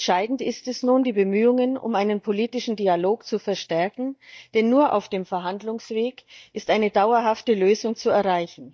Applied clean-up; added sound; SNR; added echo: neural mask model DeepFilterNet 3.